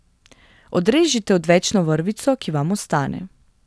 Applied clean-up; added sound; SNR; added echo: none; none; none; none.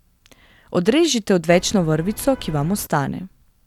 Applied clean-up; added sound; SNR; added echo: none; Vehicle horn, car horn, honking; 17 dB; none.